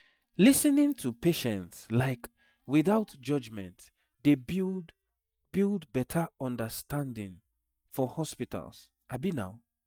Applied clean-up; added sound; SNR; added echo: neural mask model DeepFilterNet 3.